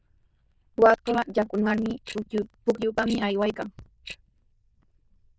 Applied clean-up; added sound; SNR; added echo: neural diffusion model UNIVERSE++.